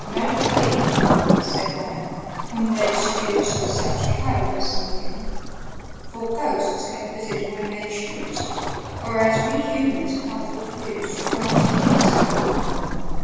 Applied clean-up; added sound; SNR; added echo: none; Waves, surf; -4 dB; reverberation time 2.1 s.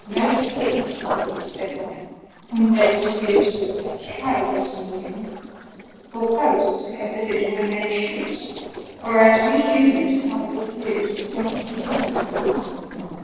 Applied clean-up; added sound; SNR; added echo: neural separator model SepFormer DNS4.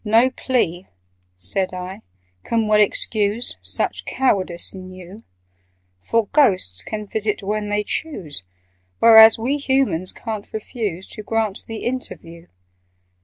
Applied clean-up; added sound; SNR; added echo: none; none; none; none.